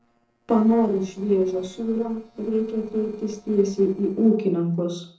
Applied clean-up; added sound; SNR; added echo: neural separator model SepFormer DNS4.